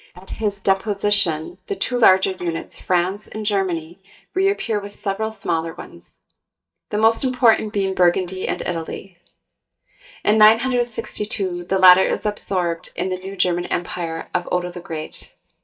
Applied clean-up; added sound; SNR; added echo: neural mask model DeepFilterNet 3.